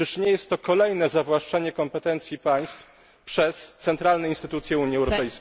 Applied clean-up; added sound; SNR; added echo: none; none; none; none.